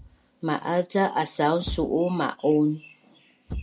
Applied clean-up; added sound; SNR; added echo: none; Thump, thud; 15 dB; none.